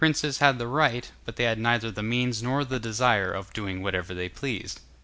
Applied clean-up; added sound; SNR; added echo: none; none; none; none.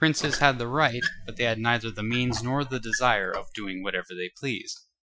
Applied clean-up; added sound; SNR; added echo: classical method Wiener filter.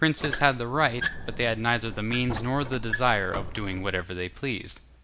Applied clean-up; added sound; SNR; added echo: none; Squeak; 7 dB; none.